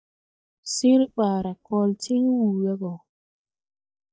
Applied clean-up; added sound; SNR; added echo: neural mask model DeepFilterNet 3.